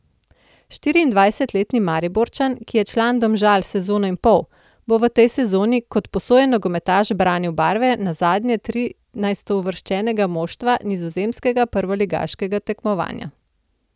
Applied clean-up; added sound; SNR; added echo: none; none; none; none.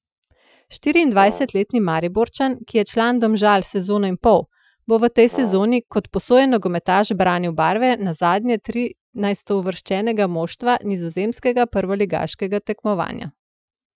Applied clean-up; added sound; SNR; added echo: classical method Wiener filter.